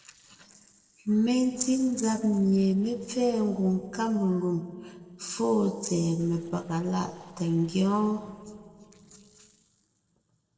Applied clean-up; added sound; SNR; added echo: neural separator model SepFormer DNS4.